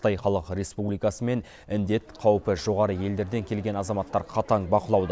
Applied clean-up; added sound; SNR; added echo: none; none; none; none.